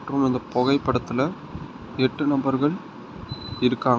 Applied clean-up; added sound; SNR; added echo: none; none; none; none.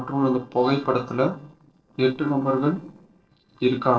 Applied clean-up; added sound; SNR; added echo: neural separator model SepFormer DNS4.